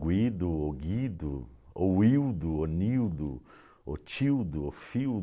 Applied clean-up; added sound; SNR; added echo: none; none; none; none.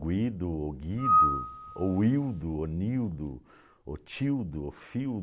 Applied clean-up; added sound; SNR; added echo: none; Screech / Glass; -3 dB; none.